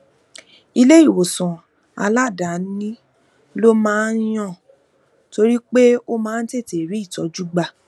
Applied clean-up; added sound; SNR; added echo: none; none; none; none.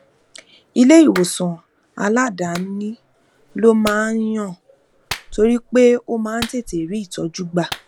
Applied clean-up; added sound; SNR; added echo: none; Clapping; 18 dB; none.